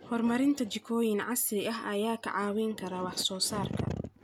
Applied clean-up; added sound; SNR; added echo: none; none; none; none.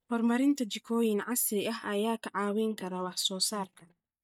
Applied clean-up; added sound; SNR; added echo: neural mask model DeepFilterNet 3.